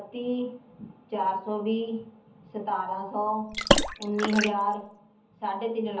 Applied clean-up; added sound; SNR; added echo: none; Water / Splash, splatter; -3 dB; reverberation time 0.7 s.